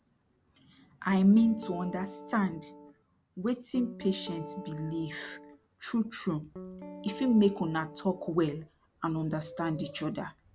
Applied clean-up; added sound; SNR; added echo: none; Guitar; 14 dB; none.